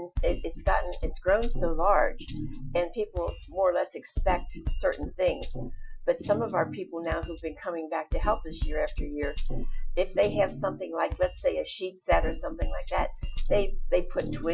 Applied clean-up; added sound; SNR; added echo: classical method Wiener filter.